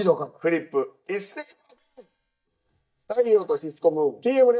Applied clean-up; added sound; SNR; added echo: neural mask model DeepFilterNet 3.